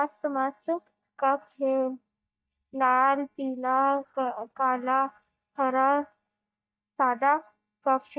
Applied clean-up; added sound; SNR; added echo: neural mask model DeepFilterNet 3.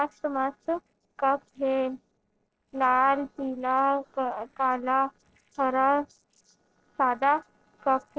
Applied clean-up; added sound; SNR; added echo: neural separator model SepFormer DNS4.